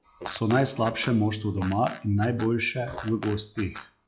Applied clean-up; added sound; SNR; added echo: classical method log-MMSE.